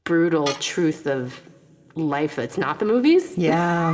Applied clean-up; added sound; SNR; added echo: none; Tools; 19 dB; reverberation time 2.6 s.